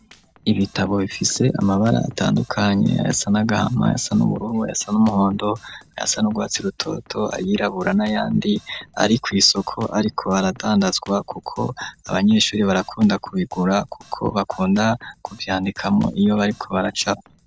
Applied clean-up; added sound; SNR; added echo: neural separator model SepFormer DNS4.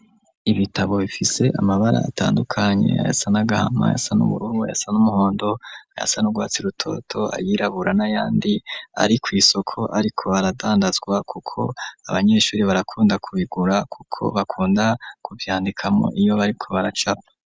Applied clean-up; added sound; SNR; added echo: none; none; none; none.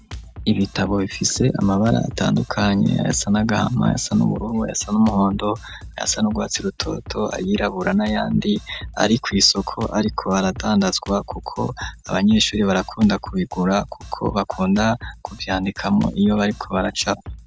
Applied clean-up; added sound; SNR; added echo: none; Drum kit; 16 dB; none.